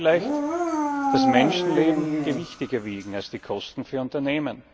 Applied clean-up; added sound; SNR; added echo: none; Dog; -1 dB; none.